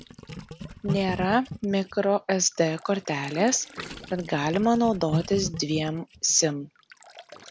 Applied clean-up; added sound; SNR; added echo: none; Gurgling; 12 dB; none.